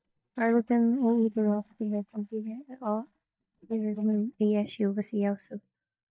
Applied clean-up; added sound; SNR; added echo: neural mask model DeepFilterNet 3.